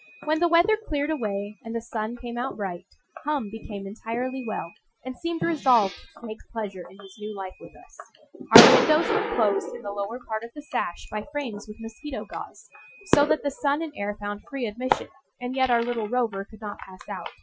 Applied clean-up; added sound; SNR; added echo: classical method Wiener filter.